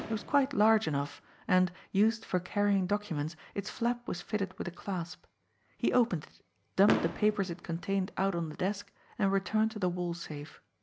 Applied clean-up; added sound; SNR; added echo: none; Fireworks; 15 dB; none.